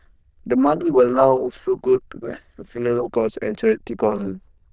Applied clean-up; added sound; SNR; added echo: neural diffusion model UNIVERSE++.